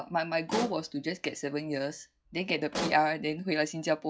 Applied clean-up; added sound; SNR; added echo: classical method log-MMSE.